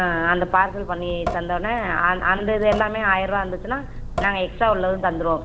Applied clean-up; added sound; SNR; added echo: none; Drip / Sink (filling or washing) / Water tap, faucet; 10 dB; none.